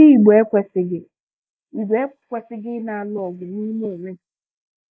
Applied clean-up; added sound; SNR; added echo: neural mask model Resemble Enhance denoiser.